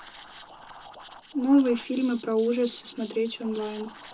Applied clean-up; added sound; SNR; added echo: none; Liquid; 20 dB; reverberation time 0.2 s.